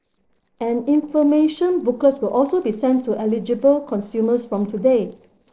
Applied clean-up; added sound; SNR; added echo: neural separator model SepFormer DNS4.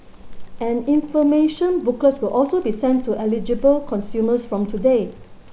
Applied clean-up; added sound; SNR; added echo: none; Insect; 13 dB; none.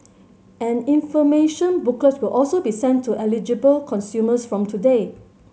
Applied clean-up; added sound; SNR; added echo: none; none; none; none.